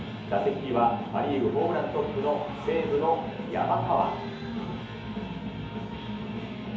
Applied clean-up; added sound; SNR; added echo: none; none; none; reverberation time 2.2 s.